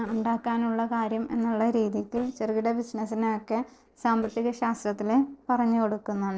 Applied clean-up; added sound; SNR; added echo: neural separator model SepFormer DNS4.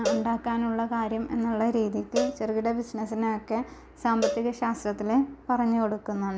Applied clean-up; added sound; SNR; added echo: none; Cowbell; 9 dB; none.